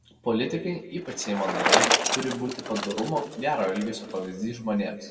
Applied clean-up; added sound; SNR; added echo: none; Bicycle; 0 dB; reverberation time 1.6 s.